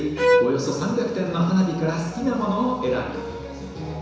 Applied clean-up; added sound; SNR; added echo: none; Bowed string instrument; 1 dB; reverberation time 1.0 s.